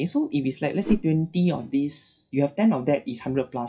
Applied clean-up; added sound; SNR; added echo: classical method WPE with log-MMSE.